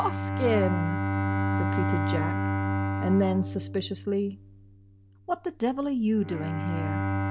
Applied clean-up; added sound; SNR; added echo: none; Bowed string instrument; 0 dB; none.